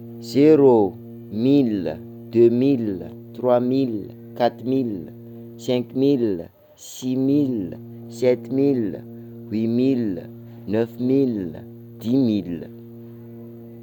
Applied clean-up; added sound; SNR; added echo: none; Brass instrument; 17 dB; none.